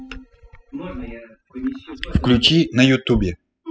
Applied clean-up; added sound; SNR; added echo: classical method spectral subtraction.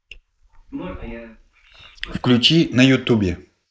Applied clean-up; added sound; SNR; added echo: neural mask model Resemble Enhance denoiser.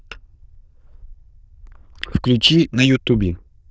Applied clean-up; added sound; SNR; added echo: neural diffusion model UNIVERSE++.